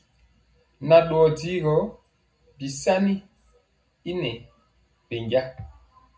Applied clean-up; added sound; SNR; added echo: none; none; none; reverberation time 0.3 s.